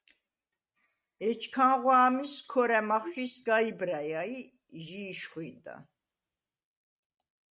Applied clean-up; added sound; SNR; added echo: neural mask model RNNoise.